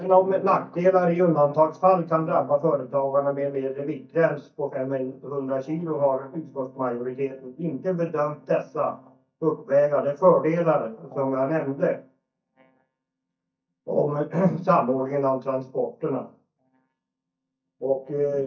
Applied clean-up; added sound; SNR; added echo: neural mask model DeepFilterNet 3.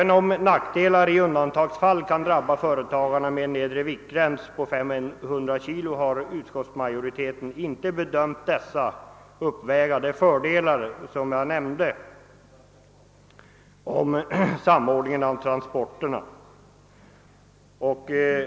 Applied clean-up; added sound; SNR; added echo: none; none; none; none.